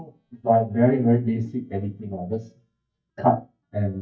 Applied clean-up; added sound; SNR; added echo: neural mask model DeepFilterNet 3.